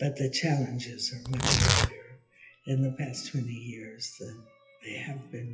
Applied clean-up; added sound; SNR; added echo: classical method WPE with log-MMSE.